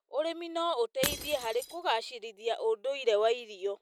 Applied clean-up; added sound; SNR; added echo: none; Shatter / Crushing; 9 dB; none.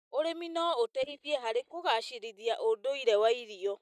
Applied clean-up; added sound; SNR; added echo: neural mask model DeepFilterNet 3.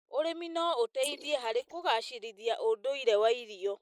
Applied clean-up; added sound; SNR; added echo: neural mask model Resemble Enhance denoiser.